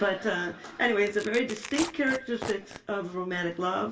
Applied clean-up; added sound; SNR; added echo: none; Tearing; 12 dB; reverberation time 0.2 s.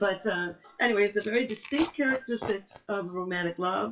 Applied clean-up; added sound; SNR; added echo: classical method WPE with log-MMSE.